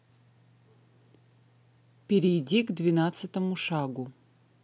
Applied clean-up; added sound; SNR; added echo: none; none; none; none.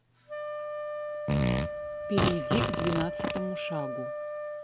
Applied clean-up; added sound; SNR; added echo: none; Fart + Wind instrument, woodwind instrument; -4 dB; none.